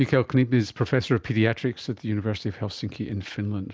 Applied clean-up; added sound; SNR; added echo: none; none; none; none.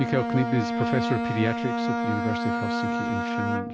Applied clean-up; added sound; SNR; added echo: none; Bowed string instrument; -1 dB; none.